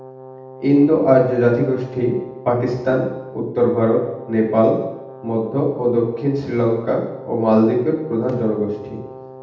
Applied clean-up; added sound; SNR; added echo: none; Brass instrument; 19 dB; reverberation time 0.8 s.